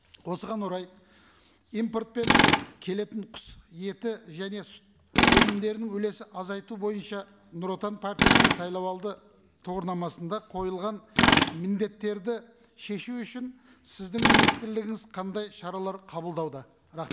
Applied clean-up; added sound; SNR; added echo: none; Tools; -5 dB; none.